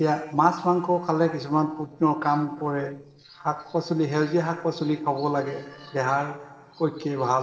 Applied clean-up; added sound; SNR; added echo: neural separator model SepFormer DNS4.